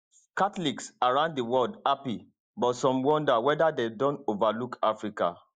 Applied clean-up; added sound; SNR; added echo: neural mask model Resemble Enhance denoiser.